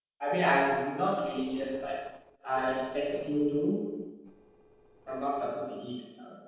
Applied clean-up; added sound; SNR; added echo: neural separator model SepFormer DNS4.